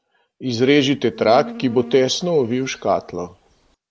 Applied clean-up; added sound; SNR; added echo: none; Insect; 17 dB; none.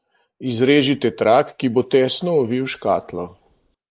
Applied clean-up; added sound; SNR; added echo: neural mask model Resemble Enhance denoiser.